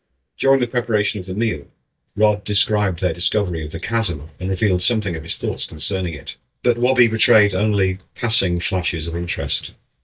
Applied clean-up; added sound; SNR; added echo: neural mask model DeepFilterNet 3.